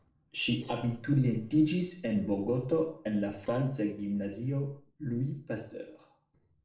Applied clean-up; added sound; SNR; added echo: neural separator model SepFormer DNS4.